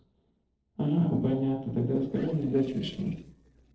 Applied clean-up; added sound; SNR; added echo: neural separator model SepFormer DNS4.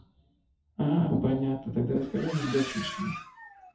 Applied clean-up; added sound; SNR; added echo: classical method WPE with log-MMSE.